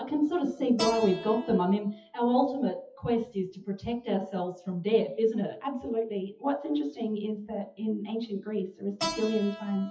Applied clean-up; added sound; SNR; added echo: classical method WPE with log-MMSE.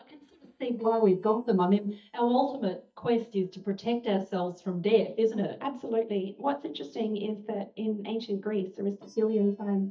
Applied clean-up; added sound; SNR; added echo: neural mask model DeepFilterNet 3.